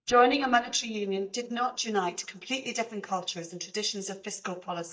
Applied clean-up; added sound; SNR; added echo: neural mask model DeepFilterNet 3.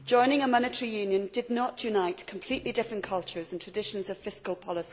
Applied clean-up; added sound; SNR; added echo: none; none; none; none.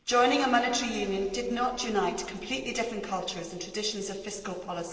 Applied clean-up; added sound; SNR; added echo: neural separator model SepFormer DNS4.